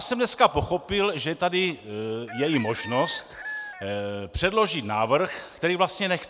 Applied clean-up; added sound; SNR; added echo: none; Chicken, rooster; 14 dB; none.